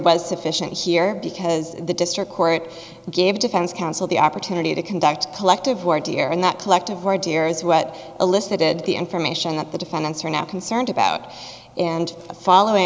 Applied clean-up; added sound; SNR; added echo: none; none; none; none.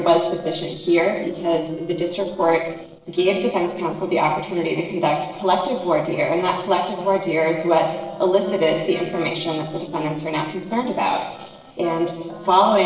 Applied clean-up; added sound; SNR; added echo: neural separator model SepFormer DNS4.